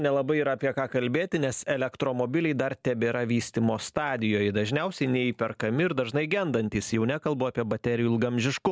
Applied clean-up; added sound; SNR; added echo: none; none; none; none.